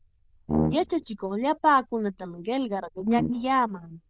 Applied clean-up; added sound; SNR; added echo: neural diffusion model UNIVERSE++.